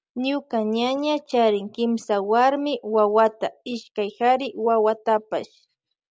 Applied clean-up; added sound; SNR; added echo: none; none; none; none.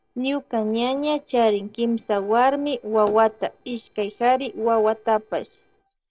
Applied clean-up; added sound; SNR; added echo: neural separator model SepFormer DNS4.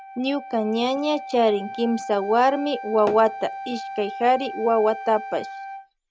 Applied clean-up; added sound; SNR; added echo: none; Wind instrument, woodwind instrument + Tap / Hammer; 12 dB; none.